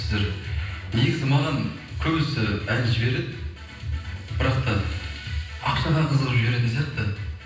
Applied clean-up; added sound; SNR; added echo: none; none; none; reverberation time 0.9 s.